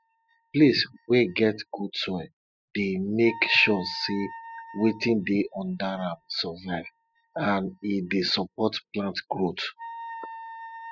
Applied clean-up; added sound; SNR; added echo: classical method spectral subtraction.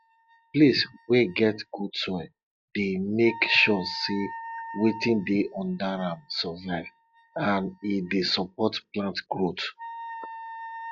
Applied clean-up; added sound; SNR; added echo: classical method log-MMSE.